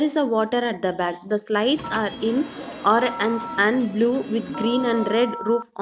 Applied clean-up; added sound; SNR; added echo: none; Telephone + Subway, metro, underground / Sliding door; 11 dB; none.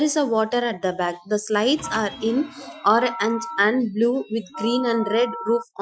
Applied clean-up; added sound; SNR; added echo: classical method Wiener filter.